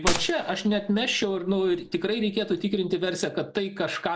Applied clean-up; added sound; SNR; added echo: none; Gunshot, gunfire; 8 dB; none.